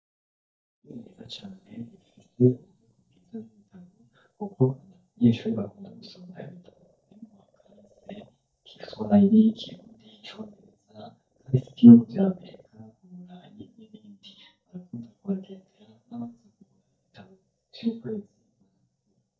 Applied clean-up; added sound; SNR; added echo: neural mask model DeepFilterNet 3.